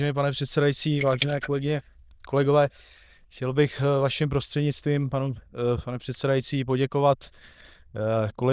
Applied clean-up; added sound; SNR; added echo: neural diffusion model UNIVERSE++.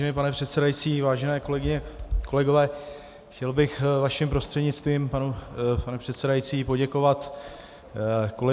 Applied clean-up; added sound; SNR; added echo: none; none; none; none.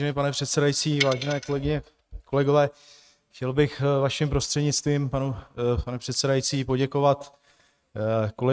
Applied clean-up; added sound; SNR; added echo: neural mask model RNNoise.